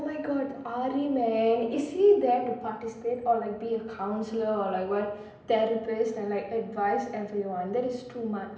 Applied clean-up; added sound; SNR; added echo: none; none; none; reverberation time 0.8 s.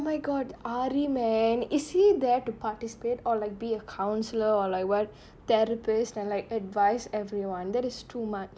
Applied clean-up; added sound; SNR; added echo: none; none; none; none.